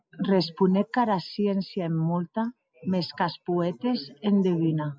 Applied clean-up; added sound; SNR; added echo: none; none; none; none.